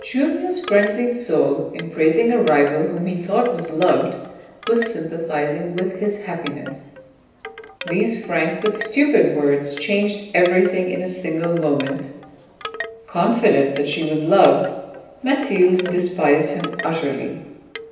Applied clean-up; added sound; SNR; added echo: none; Wind chime / Wood; 16 dB; reverberation time 0.9 s.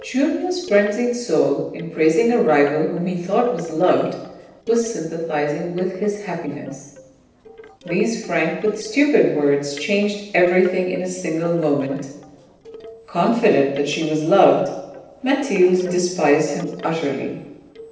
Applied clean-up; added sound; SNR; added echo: neural separator model SepFormer DNS4.